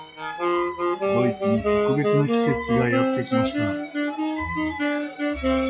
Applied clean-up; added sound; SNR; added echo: classical method log-MMSE.